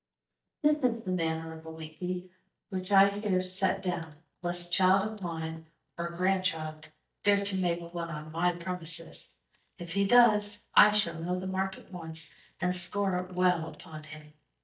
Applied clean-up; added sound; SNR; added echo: neural mask model DeepFilterNet 3.